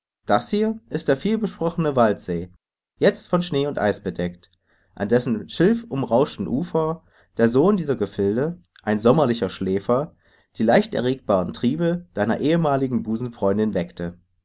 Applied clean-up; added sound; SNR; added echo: none; none; none; none.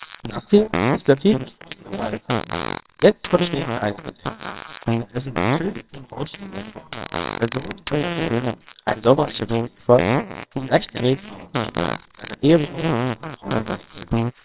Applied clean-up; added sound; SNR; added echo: neural separator model SepFormer WHAMR!.